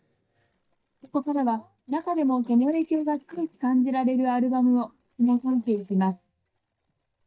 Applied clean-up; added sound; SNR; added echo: neural mask model DeepFilterNet 3.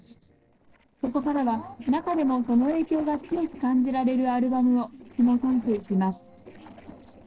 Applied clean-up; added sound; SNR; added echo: neural separator model SepFormer DNS4.